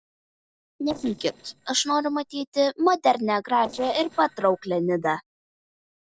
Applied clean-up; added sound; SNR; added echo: neural separator model SepFormer DNS4.